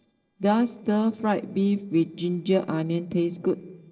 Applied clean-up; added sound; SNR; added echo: neural separator model SepFormer DNS4.